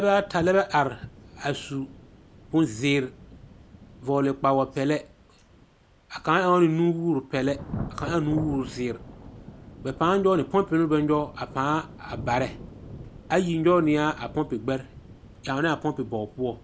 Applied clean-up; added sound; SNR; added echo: none; Thunder / Rain; 16 dB; none.